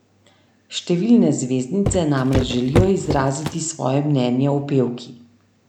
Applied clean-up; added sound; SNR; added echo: none; Walk, footsteps; 3 dB; none.